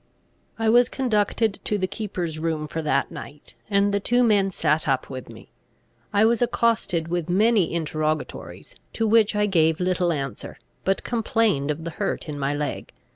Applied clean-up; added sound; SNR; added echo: none; none; none; none.